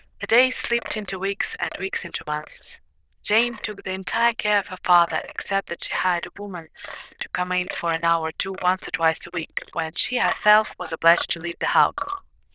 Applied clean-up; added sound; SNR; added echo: neural diffusion model UNIVERSE++.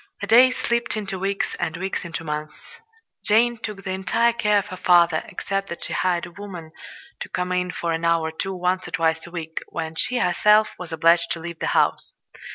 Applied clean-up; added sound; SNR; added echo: none; none; none; none.